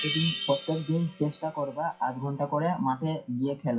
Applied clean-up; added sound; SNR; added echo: classical method WPE with log-MMSE.